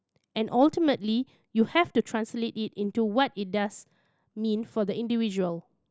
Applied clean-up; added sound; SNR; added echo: none; none; none; none.